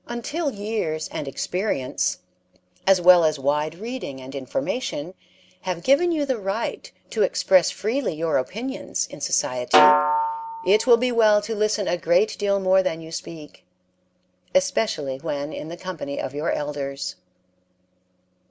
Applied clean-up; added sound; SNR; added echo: none; Snare drum; -1 dB; none.